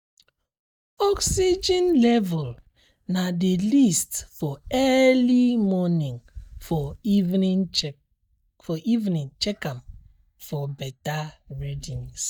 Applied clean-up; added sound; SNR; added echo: neural mask model DeepFilterNet 3.